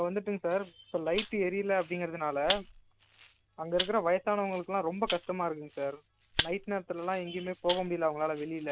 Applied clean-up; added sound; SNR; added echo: none; Rattle (instrument); 0 dB; none.